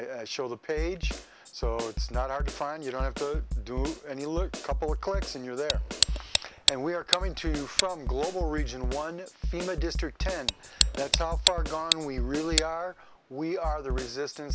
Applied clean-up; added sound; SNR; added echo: none; Tick + Snare drum; -2 dB; none.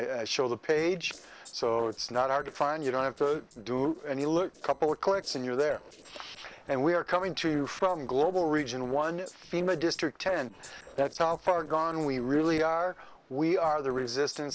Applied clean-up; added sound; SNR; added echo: neural separator model SepFormer DNS4.